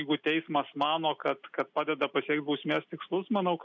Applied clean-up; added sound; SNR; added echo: none; none; none; none.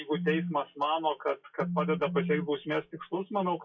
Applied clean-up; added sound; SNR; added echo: classical method WPE with log-MMSE.